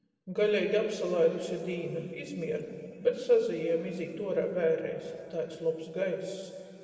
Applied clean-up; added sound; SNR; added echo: none; none; none; reverberation time 2.6 s.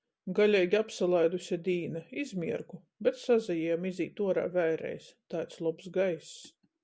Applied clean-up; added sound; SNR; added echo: none; none; none; none.